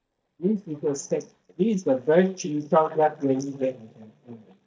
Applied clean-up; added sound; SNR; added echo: neural mask model DeepFilterNet 3.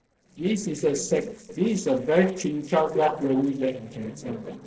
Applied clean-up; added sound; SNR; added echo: neural separator model SepFormer DNS4.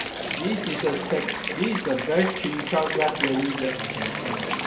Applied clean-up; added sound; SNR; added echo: none; Water; 2 dB; reverberation time 1.8 s.